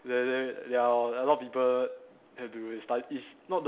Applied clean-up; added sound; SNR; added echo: none; none; none; none.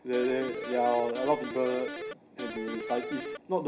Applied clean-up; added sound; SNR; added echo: none; Electric guitar; 7 dB; reverberation time 0.5 s.